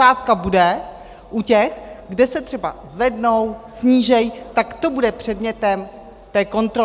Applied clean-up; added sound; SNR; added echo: none; none; none; none.